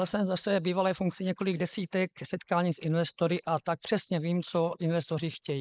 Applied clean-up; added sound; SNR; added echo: neural mask model Resemble Enhance denoiser.